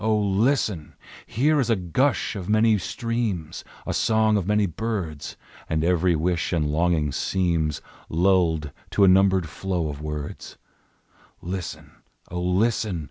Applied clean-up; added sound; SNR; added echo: none; none; none; none.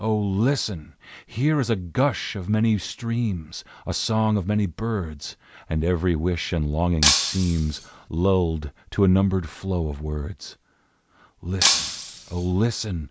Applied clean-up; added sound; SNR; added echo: none; Shatter; 1 dB; none.